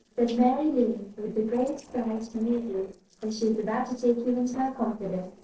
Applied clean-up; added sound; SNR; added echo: neural separator model SepFormer DNS4.